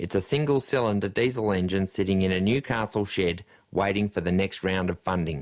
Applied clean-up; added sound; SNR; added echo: none; none; none; none.